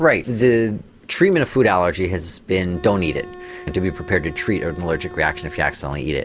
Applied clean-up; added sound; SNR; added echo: none; Organ; 16 dB; none.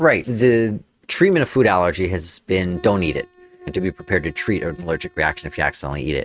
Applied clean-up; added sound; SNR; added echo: neural mask model RNNoise.